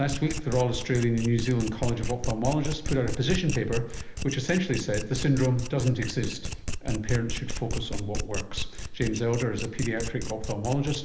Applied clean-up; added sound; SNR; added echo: none; Domestic sounds, home sounds; 5 dB; reverberation time 0.8 s.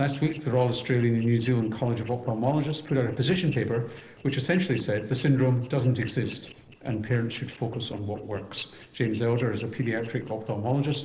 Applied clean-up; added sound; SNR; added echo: neural separator model SepFormer DNS4.